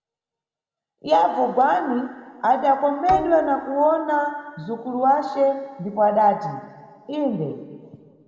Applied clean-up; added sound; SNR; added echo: none; Bowed string instrument; 12 dB; reverberation time 2.2 s.